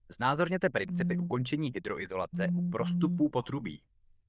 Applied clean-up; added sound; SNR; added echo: neural diffusion model UNIVERSE++.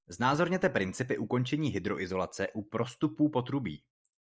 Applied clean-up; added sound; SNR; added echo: neural mask model Resemble Enhance denoiser.